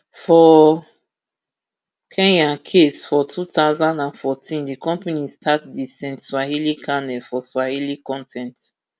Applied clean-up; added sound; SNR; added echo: none; none; none; none.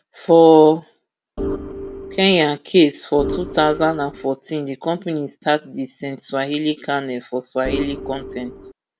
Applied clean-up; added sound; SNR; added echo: none; Organ; 9 dB; none.